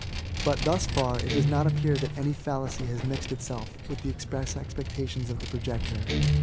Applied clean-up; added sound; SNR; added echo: none; Vehicle + Guitar; -1 dB; none.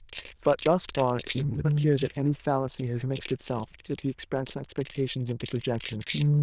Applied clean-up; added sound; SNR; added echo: neural diffusion model UNIVERSE++.